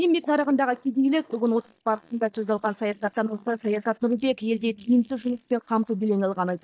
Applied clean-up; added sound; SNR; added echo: neural mask model DeepFilterNet 3.